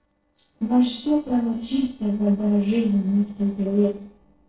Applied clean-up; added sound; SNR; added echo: neural separator model SepFormer DNS4.